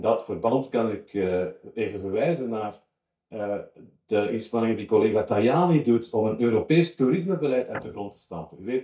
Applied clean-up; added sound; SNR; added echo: neural mask model DeepFilterNet 3.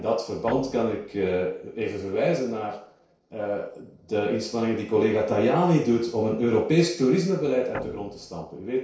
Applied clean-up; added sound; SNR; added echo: neural separator model SepFormer DNS4.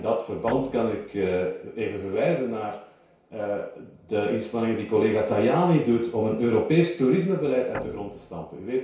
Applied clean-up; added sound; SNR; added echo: none; Guitar; 15 dB; reverberation time 0.6 s.